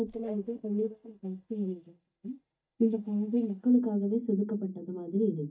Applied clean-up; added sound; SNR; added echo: neural mask model DeepFilterNet 3.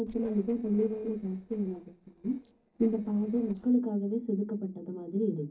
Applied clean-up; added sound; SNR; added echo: neural separator model SepFormer DNS4.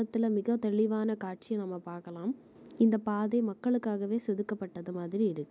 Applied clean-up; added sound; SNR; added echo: none; none; none; none.